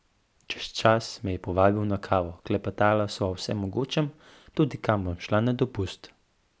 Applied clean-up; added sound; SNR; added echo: none; none; none; none.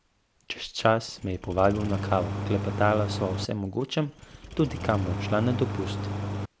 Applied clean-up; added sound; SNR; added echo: none; Engine starting; 5 dB; none.